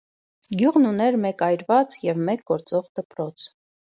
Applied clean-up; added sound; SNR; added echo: none; none; none; none.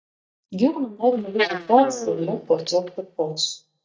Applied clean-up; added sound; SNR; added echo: neural mask model DeepFilterNet 3.